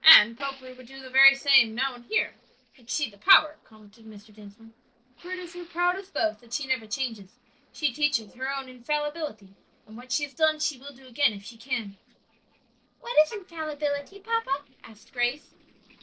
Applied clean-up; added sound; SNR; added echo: neural separator model SepFormer DNS4.